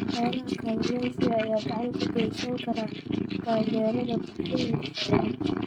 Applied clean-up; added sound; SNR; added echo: neural mask model RNNoise.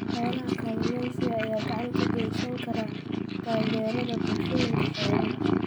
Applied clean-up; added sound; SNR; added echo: none; Purr; -4 dB; none.